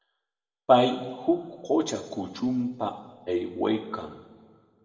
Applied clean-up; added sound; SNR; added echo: none; none; none; reverberation time 1.4 s.